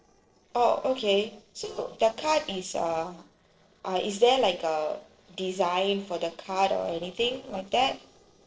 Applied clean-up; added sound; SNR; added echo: neural separator model SepFormer DNS4.